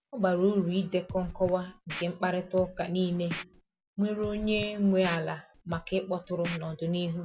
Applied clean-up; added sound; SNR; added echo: none; Scratching (performance technique); 14 dB; none.